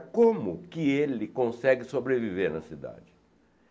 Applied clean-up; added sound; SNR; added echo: none; none; none; none.